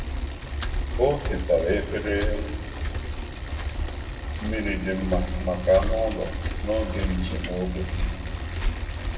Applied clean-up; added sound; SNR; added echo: none; Bicycle; 0 dB; reverberation time 1.7 s.